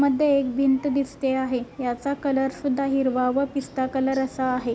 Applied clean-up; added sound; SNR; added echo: none; none; none; none.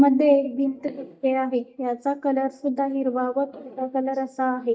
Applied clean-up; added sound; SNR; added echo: neural mask model DeepFilterNet 3.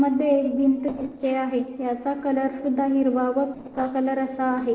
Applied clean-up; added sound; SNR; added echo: neural separator model SepFormer DNS4.